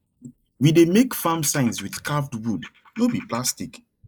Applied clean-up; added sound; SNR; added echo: neural mask model Resemble Enhance denoiser.